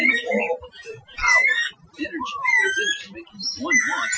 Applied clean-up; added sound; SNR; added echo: classical method Wiener filter.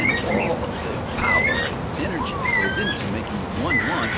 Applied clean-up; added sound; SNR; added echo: none; Bird; -5 dB; none.